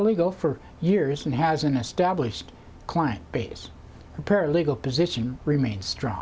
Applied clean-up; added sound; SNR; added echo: none; none; none; none.